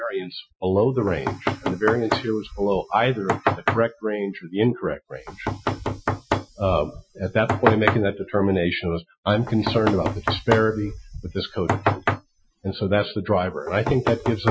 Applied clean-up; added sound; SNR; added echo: classical method Wiener filter.